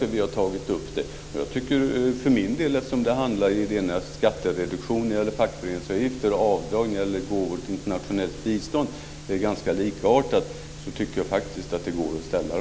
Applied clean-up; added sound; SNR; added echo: none; none; none; none.